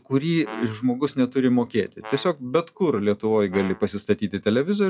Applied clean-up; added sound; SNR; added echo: classical method log-MMSE.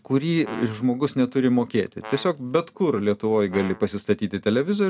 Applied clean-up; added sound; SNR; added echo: none; Brass instrument; 19 dB; none.